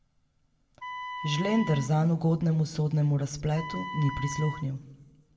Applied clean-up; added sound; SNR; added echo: none; Wind instrument, woodwind instrument; 11 dB; reverberation time 1.0 s.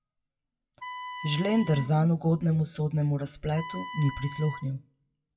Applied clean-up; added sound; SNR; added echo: classical method WPE with log-MMSE.